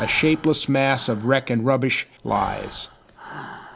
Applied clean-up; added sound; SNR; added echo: none; Breathing; 16 dB; none.